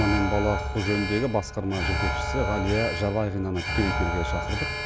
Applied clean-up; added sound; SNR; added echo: none; Alarm; 2 dB; none.